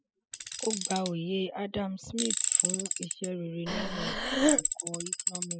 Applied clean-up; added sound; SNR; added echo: classical method spectral subtraction.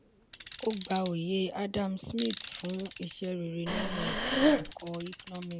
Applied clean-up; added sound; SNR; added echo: none; Breathing + Tools; -5 dB; none.